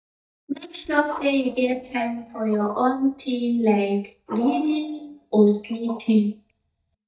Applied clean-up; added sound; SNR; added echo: neural mask model DeepFilterNet 3.